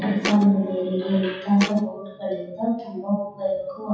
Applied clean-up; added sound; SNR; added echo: classical method WPE with log-MMSE.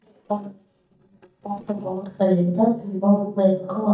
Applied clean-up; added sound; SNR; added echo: neural mask model DeepFilterNet 3.